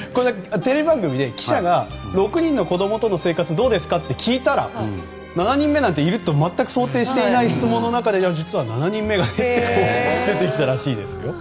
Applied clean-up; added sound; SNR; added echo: none; none; none; none.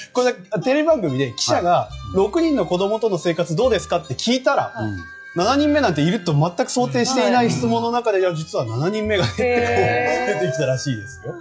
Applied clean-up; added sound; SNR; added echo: classical method log-MMSE.